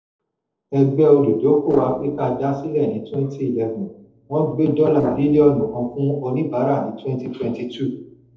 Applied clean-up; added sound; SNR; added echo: neural separator model SepFormer DNS4.